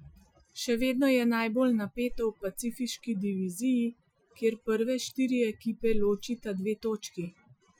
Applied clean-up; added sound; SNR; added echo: classical method Wiener filter.